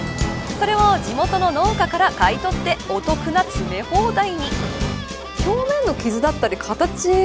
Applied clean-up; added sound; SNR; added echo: none; Musical instrument; 17 dB; none.